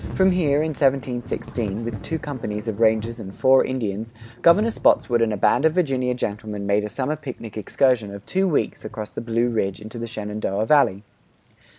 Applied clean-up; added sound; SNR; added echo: none; Thunder / Rain; 17 dB; none.